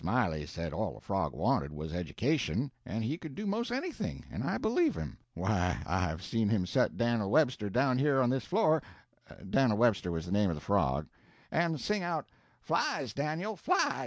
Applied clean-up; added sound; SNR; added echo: none; none; none; none.